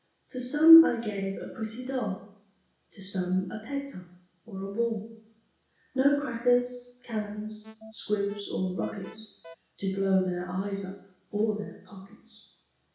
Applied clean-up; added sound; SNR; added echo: none; Alarm; 19 dB; reverberation time 0.6 s.